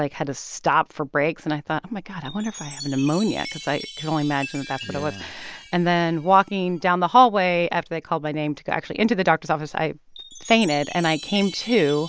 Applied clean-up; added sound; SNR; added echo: none; Chime; 18 dB; none.